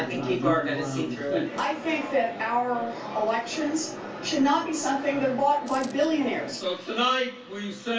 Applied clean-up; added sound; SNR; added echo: none; Coin (dropping); 19 dB; reverberation time 0.3 s.